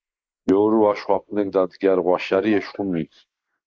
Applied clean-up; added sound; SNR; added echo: neural mask model Resemble Enhance denoiser.